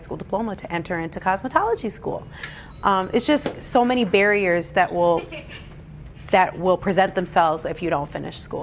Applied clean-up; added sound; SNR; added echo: none; none; none; none.